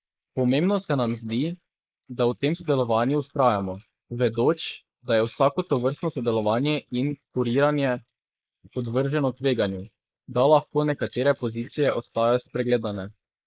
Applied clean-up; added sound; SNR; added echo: neural mask model Resemble Enhance denoiser.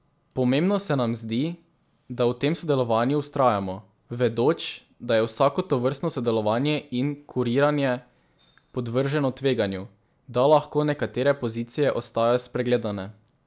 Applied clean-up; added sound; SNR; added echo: none; none; none; none.